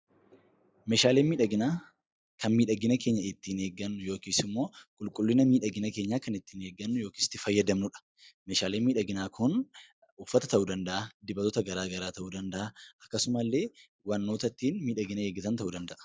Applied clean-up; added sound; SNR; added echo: none; none; none; none.